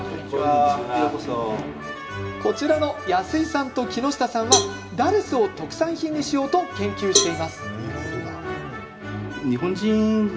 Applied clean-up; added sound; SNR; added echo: none; Cowbell; 4 dB; reverberation time 1.4 s.